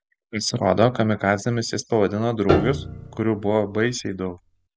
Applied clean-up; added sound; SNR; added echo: none; Piano; 5 dB; none.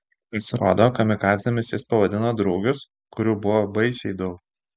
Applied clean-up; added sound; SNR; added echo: none; none; none; none.